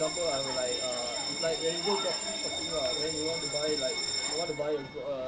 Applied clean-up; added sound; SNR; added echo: none; Bell; 0 dB; none.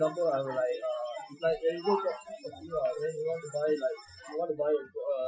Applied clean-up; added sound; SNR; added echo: classical method Wiener filter.